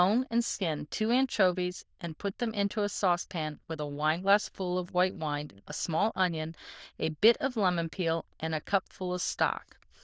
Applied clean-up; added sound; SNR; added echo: neural diffusion model UNIVERSE++.